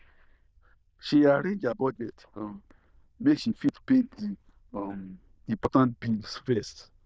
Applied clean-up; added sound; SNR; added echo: neural diffusion model UNIVERSE++.